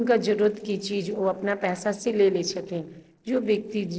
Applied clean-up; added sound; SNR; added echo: neural separator model SepFormer DNS4.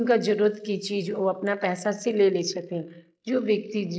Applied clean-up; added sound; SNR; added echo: neural mask model Resemble Enhance denoiser.